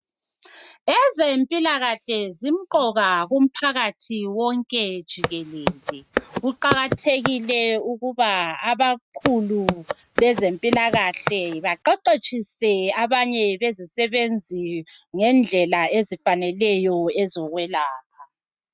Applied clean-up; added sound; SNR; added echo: neural mask model RNNoise.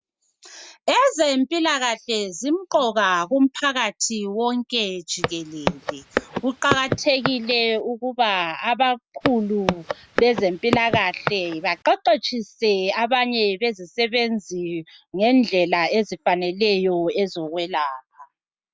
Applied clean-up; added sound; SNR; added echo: none; Walk, footsteps; 6 dB; none.